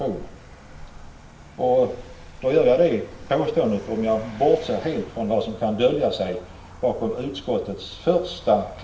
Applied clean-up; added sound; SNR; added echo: none; Vehicle; 19 dB; reverberation time 0.6 s.